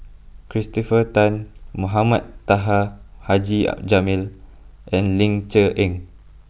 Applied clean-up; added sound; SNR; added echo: none; none; none; none.